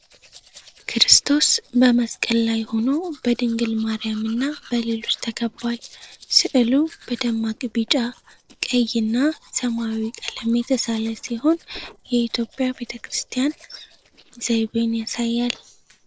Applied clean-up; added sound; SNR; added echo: neural separator model SepFormer DNS4.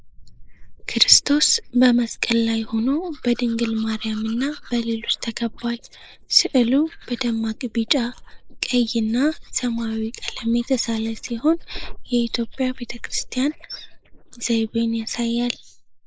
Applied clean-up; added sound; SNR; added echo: neural mask model Resemble Enhance denoiser.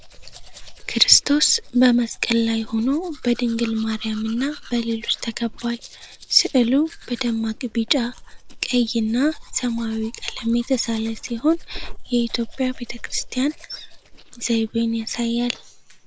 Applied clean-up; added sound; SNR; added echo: none; Domestic sounds, home sounds; 13 dB; none.